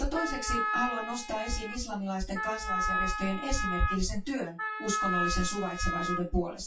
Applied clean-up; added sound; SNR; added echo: classical method WPE with log-MMSE.